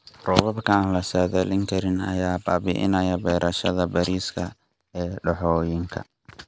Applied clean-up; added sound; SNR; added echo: none; none; none; none.